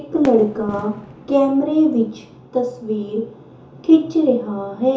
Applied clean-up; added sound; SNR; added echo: none; Fireworks; 18 dB; reverberation time 0.7 s.